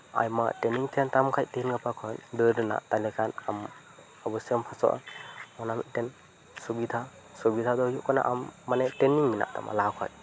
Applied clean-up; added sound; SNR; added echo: none; none; none; none.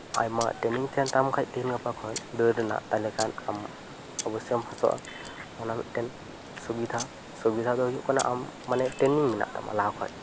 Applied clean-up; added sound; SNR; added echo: none; Camera + Stream; 12 dB; none.